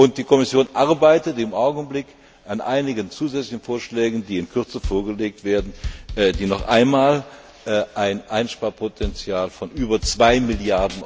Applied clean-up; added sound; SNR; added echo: none; Bass drum / Snare drum / Drum kit; 11 dB; none.